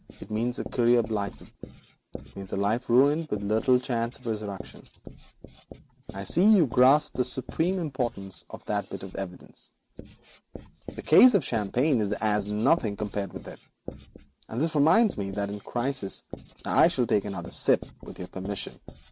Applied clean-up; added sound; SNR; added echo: none; Writing; 17 dB; none.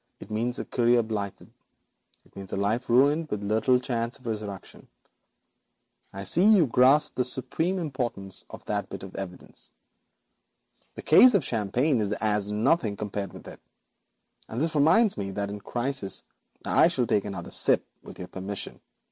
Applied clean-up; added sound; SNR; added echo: none; none; none; none.